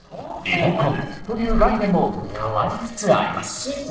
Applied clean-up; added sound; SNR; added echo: neural separator model SepFormer DNS4.